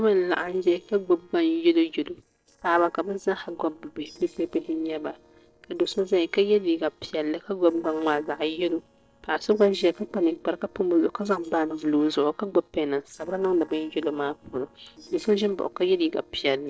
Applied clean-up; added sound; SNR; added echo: neural separator model SepFormer DNS4.